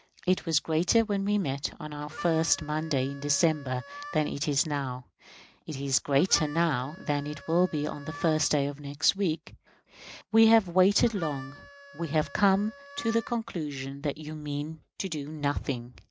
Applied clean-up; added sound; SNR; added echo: none; Harmonica; 17 dB; none.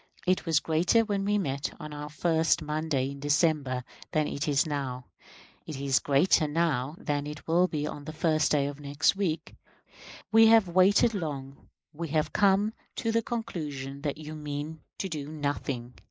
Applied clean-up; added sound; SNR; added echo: neural mask model Resemble Enhance denoiser.